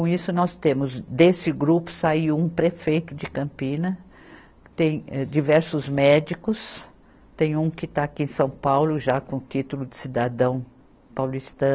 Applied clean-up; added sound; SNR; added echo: none; none; none; none.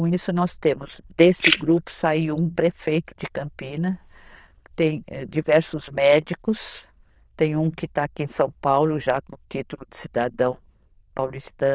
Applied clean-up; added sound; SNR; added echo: neural diffusion model UNIVERSE++.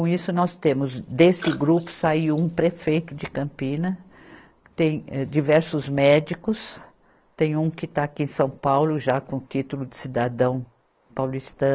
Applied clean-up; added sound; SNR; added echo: neural mask model Resemble Enhance denoiser.